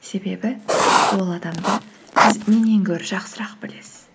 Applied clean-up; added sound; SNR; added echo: none; Writing; -3 dB; none.